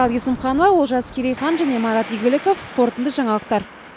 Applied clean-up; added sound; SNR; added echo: none; none; none; none.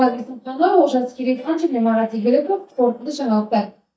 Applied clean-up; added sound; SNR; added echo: neural mask model DeepFilterNet 3.